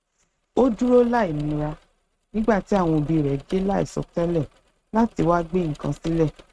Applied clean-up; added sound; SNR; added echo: neural mask model RNNoise.